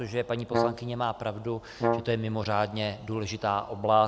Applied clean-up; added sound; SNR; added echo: none; Brass instrument; 3 dB; none.